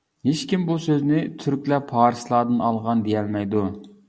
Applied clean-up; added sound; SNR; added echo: none; none; none; none.